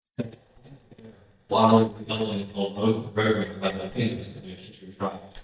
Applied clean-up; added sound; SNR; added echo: neural mask model DeepFilterNet 3.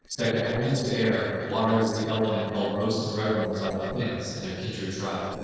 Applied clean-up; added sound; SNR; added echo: neural separator model SepFormer DNS4.